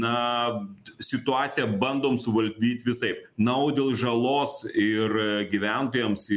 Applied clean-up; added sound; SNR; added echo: none; none; none; none.